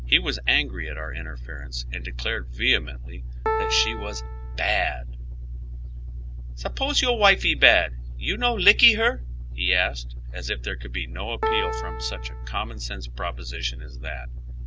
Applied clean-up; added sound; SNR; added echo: none; Piano; 6 dB; none.